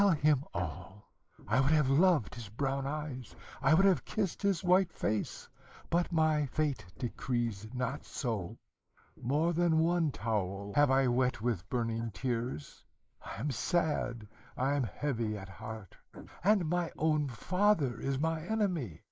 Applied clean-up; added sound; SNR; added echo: neural mask model Resemble Enhance denoiser.